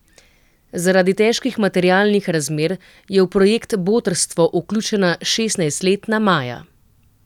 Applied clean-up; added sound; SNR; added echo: none; none; none; none.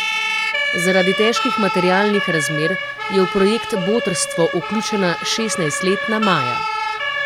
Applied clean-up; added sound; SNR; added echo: none; Siren; 2 dB; none.